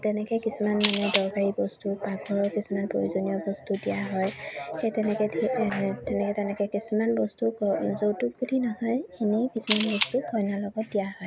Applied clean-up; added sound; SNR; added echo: none; Camera; 0 dB; none.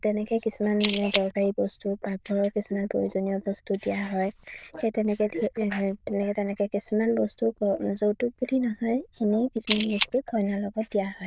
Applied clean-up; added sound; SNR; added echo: neural diffusion model UNIVERSE++.